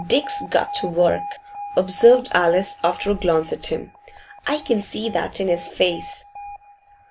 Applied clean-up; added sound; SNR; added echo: none; Alarm; 15 dB; none.